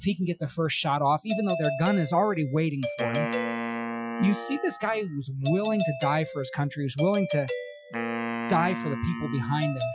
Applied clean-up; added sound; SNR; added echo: classical method Wiener filter.